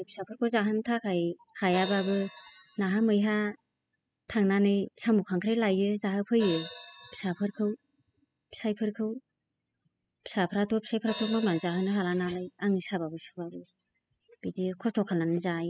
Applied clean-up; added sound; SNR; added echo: classical method spectral subtraction.